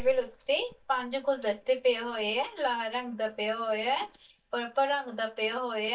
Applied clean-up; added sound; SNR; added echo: neural mask model DeepFilterNet 3.